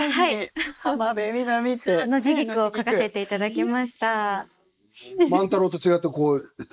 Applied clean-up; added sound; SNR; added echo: neural mask model Resemble Enhance denoiser.